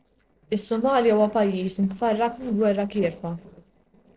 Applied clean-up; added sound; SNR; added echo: neural separator model SepFormer DNS4.